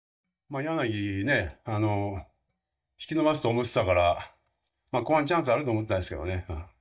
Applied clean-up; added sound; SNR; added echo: neural mask model DeepFilterNet 3.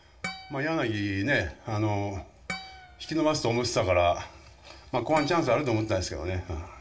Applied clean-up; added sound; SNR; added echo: none; Harp; 15 dB; reverberation time 0.2 s.